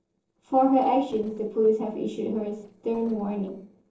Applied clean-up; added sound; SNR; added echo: neural separator model SepFormer DNS4.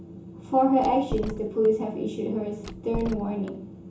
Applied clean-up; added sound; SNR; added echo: none; Door; 11 dB; reverberation time 0.7 s.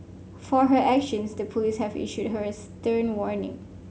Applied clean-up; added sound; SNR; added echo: none; none; none; none.